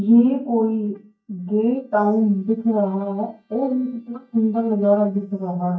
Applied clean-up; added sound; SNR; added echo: neural mask model DeepFilterNet 3.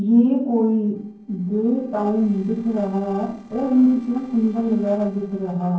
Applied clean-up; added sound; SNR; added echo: neural separator model SepFormer DNS4.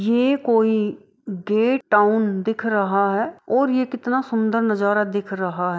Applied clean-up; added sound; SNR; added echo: none; none; none; none.